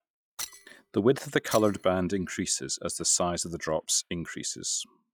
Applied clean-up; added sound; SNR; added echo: classical method log-MMSE.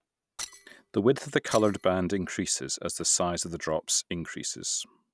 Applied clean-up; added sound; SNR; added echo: none; Shatter; 14 dB; none.